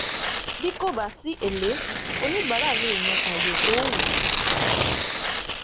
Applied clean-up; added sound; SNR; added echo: none; Tearing; -4 dB; none.